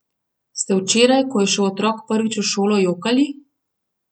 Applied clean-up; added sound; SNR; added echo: none; none; none; none.